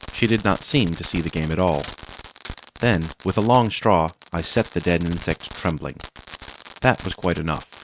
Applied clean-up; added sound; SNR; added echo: none; Fireworks; 16 dB; none.